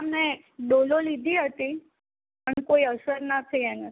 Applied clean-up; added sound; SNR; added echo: none; none; none; none.